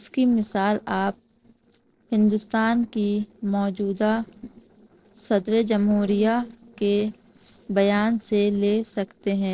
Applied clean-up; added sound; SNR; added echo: neural separator model SepFormer DNS4.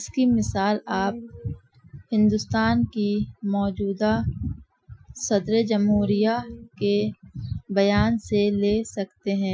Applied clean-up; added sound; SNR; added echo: classical method Wiener filter.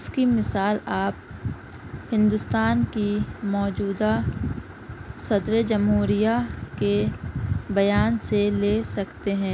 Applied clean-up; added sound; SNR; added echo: none; none; none; none.